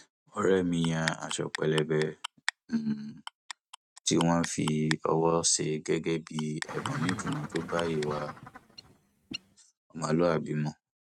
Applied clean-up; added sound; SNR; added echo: neural mask model RNNoise.